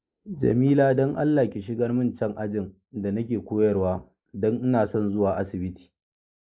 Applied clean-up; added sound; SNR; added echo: neural mask model Resemble Enhance denoiser.